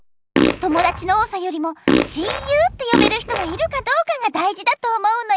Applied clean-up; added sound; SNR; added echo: none; Fart; 0 dB; none.